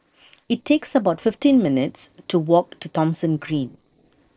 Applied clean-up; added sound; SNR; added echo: neural separator model SepFormer DNS4.